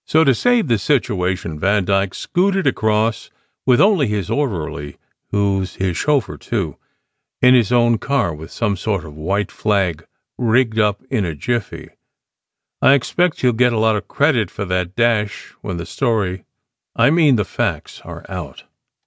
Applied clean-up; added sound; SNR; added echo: none; none; none; none.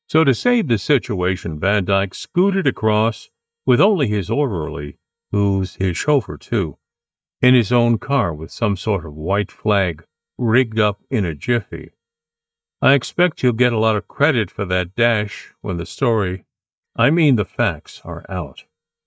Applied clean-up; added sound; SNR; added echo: neural mask model DeepFilterNet 3.